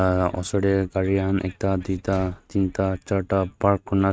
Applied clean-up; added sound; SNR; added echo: neural mask model RNNoise.